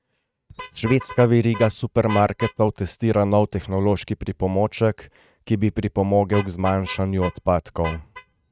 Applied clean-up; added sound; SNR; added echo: neural mask model RNNoise.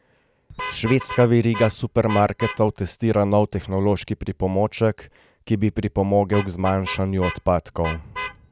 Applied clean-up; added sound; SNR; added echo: none; Vehicle horn, car horn, honking; 14 dB; none.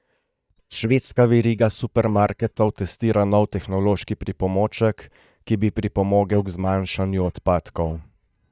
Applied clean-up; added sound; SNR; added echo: neural mask model DeepFilterNet 3.